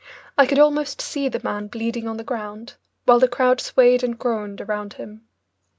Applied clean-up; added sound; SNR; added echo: none; none; none; none.